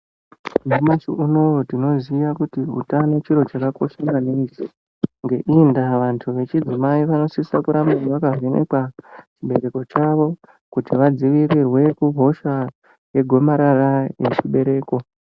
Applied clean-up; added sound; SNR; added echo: none; none; none; none.